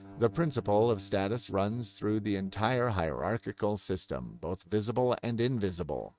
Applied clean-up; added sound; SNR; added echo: neural mask model RNNoise.